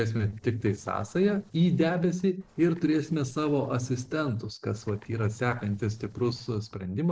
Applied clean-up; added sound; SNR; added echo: neural separator model SepFormer DNS4.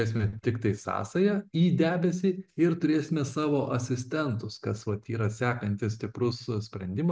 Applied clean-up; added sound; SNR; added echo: none; none; none; none.